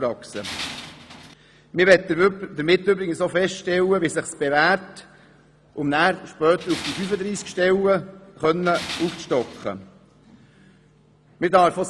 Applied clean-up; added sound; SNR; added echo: none; Tools; 12 dB; none.